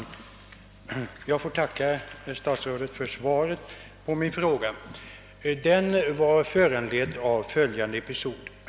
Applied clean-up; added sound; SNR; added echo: none; none; none; none.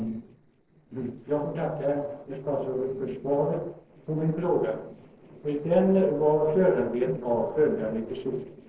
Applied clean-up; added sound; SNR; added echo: neural separator model SepFormer DNS4.